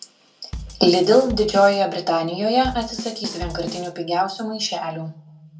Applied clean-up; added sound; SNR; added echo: none; Bass drum / Snare drum / Drum kit; 12 dB; reverberation time 0.2 s.